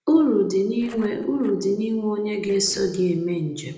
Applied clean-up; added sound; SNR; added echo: neural separator model SepFormer DNS4.